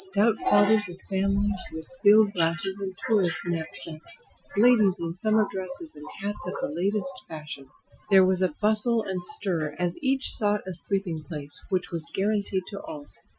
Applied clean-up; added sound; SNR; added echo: classical method Wiener filter.